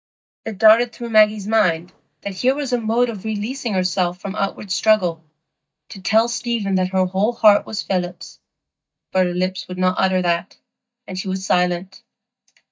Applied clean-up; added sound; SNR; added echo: neural mask model DeepFilterNet 3.